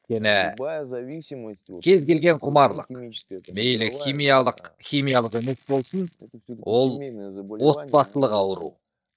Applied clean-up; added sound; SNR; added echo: neural mask model DeepFilterNet 3.